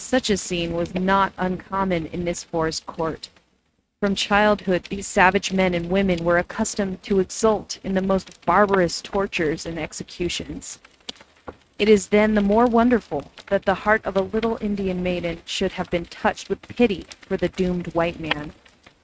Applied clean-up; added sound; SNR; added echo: neural mask model RNNoise.